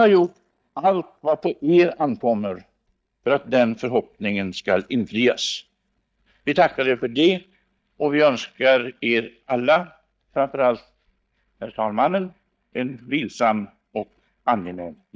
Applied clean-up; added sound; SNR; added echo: neural mask model DeepFilterNet 3.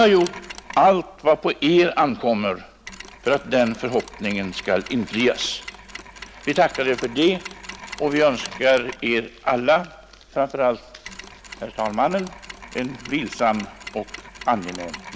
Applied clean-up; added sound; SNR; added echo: none; Mechanisms; 17 dB; none.